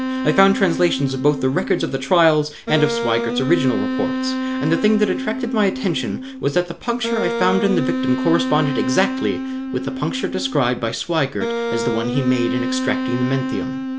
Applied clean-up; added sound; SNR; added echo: none; Wind instrument, woodwind instrument; 3 dB; none.